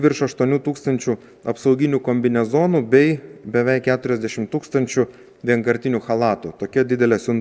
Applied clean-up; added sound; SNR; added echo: none; none; none; none.